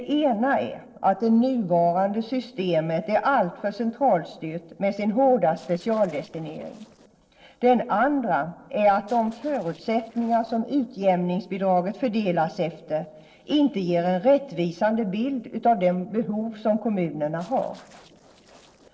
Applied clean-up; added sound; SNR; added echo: neural separator model SepFormer DNS4.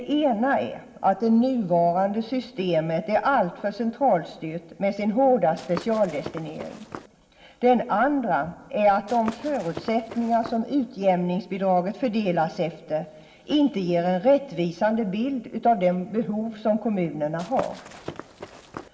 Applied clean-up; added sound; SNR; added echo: none; Walk, footsteps / Run; 15 dB; reverberation time 1.5 s.